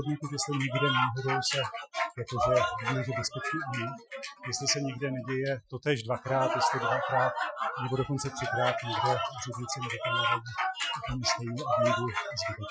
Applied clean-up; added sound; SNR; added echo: classical method Wiener filter.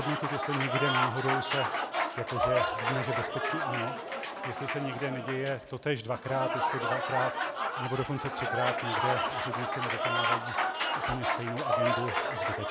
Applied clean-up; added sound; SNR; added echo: none; Applause / Crowd; -3 dB; none.